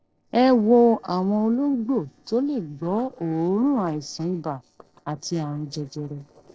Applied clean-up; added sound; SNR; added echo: neural separator model SepFormer DNS4.